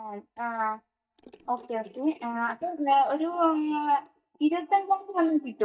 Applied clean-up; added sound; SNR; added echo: neural mask model DeepFilterNet 3.